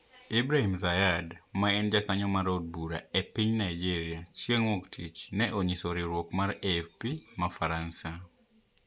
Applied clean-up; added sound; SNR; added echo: none; none; none; none.